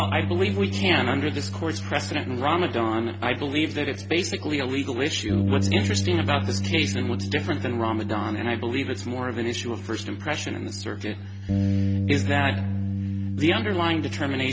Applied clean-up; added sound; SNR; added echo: none; Bass guitar; 2 dB; none.